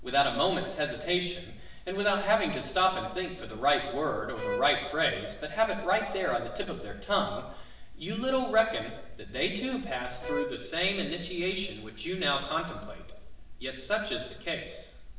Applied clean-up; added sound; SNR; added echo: none; Bowed string instrument; 10 dB; reverberation time 0.9 s.